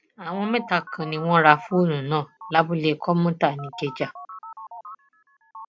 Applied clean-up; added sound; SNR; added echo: none; Telephone; 17 dB; none.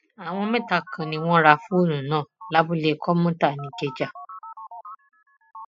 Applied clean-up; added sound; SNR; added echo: classical method spectral subtraction.